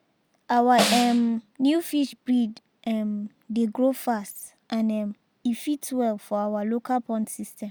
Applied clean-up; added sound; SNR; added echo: none; Snare drum; 3 dB; none.